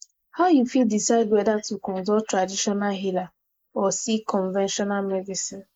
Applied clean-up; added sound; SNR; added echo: neural mask model Resemble Enhance denoiser.